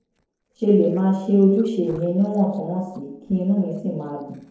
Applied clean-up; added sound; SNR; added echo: neural separator model SepFormer DNS4.